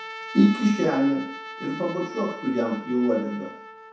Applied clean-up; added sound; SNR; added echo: none; Trumpet; 13 dB; reverberation time 0.7 s.